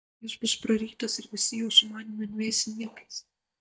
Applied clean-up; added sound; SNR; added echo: neural mask model DeepFilterNet 3.